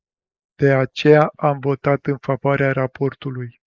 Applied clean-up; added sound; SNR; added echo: neural mask model Resemble Enhance denoiser.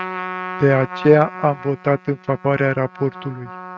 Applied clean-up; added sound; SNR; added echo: neural mask model RNNoise.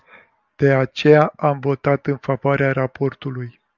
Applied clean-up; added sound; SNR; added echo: none; none; none; none.